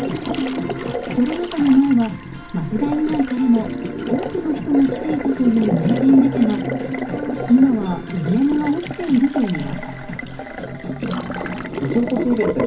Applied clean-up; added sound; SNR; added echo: none; Water tap, faucet; 8 dB; reverberation time 0.3 s.